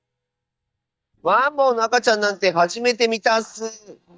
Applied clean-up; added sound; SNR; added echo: neural mask model DeepFilterNet 3.